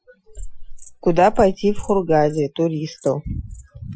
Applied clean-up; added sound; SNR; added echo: classical method Wiener filter.